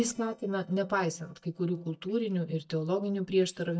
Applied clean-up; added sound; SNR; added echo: neural mask model DeepFilterNet 3.